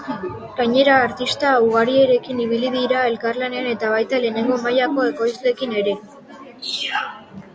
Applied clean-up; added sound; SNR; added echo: none; none; none; none.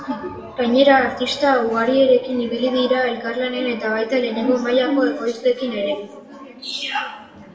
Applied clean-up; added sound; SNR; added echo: none; none; none; reverberation time 0.7 s.